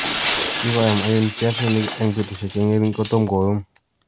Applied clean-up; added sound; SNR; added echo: none; Shatter; 8 dB; none.